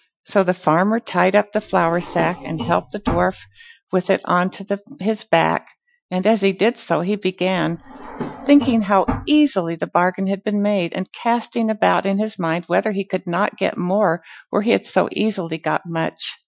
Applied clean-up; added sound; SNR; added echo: classical method Wiener filter.